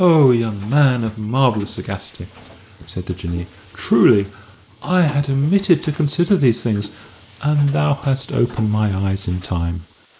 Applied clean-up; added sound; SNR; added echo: neural mask model Resemble Enhance denoiser.